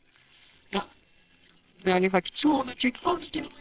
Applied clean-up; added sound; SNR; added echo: neural separator model SepFormer WHAMR!.